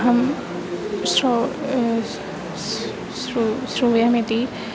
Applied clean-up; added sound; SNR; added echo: none; none; none; none.